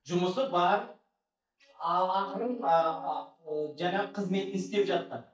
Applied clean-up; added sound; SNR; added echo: neural mask model DeepFilterNet 3.